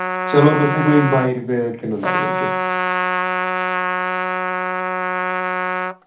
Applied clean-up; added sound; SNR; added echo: none; Trumpet; 0 dB; reverberation time 0.4 s.